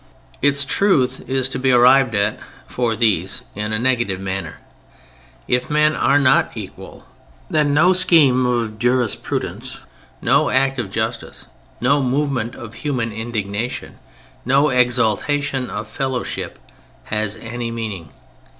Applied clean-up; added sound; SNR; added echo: none; none; none; none.